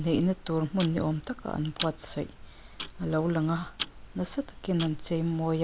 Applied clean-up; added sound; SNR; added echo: none; Tick-tock; 12 dB; none.